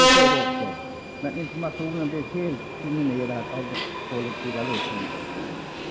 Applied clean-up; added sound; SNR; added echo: none; Subway, metro, underground; -5 dB; none.